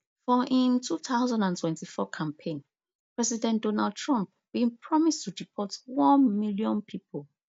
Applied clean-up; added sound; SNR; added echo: none; none; none; none.